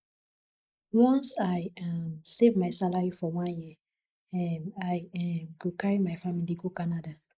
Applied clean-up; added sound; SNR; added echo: neural mask model Resemble Enhance denoiser.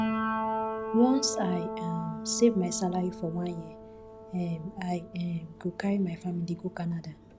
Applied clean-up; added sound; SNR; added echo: none; Piano; 6 dB; none.